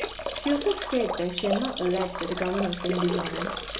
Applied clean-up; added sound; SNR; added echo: none; Drip / Trickle, dribble / Bathtub (filling or washing); 4 dB; none.